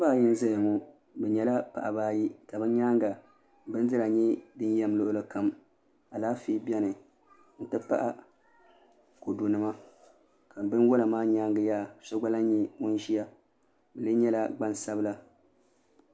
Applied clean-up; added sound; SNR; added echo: none; none; none; none.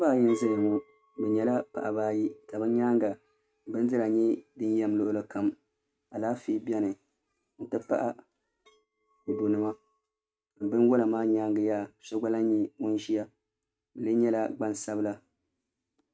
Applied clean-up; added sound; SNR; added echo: neural mask model RNNoise.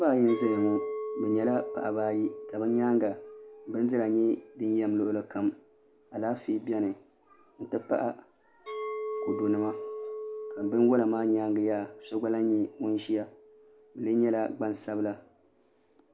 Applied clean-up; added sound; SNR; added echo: none; Chink, clink; 11 dB; none.